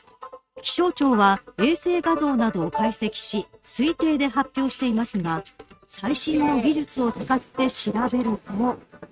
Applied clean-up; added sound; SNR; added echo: neural mask model RNNoise.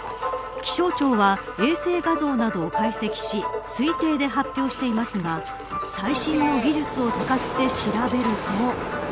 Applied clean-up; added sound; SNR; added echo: none; Dog; 18 dB; none.